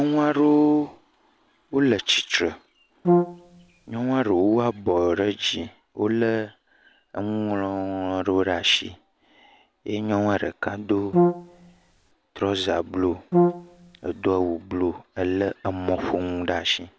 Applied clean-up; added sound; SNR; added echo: none; Brass instrument; -1 dB; none.